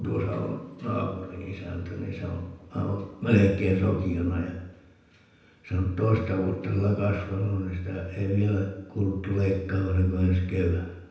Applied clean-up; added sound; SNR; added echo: none; none; none; reverberation time 0.9 s.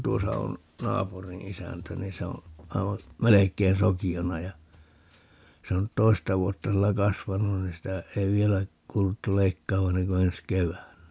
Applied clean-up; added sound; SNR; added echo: none; none; none; none.